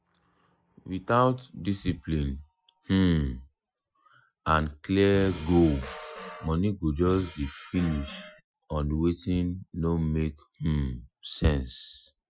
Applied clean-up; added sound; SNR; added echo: classical method Wiener filter.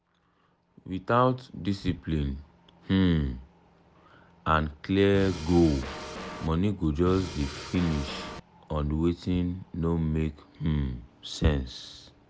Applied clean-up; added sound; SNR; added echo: none; Drum kit; 10 dB; none.